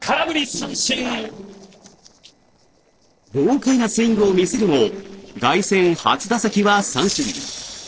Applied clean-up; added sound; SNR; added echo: neural separator model SepFormer DNS4.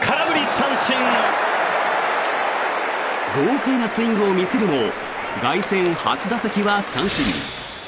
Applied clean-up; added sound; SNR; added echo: none; none; none; none.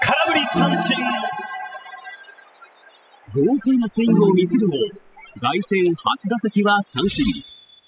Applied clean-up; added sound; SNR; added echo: classical method spectral subtraction.